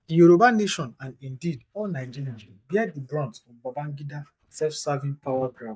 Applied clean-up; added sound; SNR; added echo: neural mask model DeepFilterNet 3.